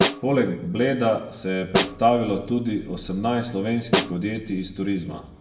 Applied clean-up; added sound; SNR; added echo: none; Snare drum; 5 dB; reverberation time 0.8 s.